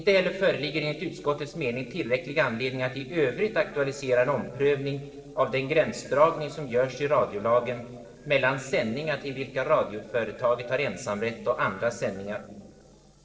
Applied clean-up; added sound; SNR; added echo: neural separator model SepFormer DNS4.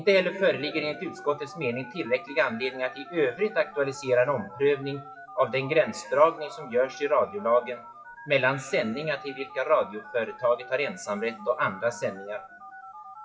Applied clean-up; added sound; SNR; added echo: classical method WPE with log-MMSE.